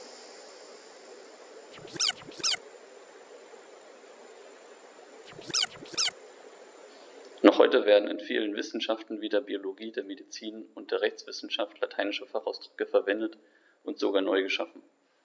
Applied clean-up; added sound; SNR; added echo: none; Scratching (performance technique); 1 dB; none.